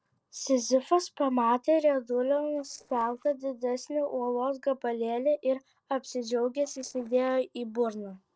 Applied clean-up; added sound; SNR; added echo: neural separator model SepFormer DNS4.